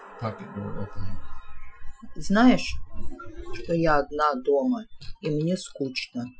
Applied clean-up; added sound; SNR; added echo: classical method Wiener filter.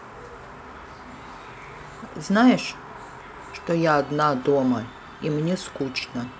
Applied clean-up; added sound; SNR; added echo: none; none; none; none.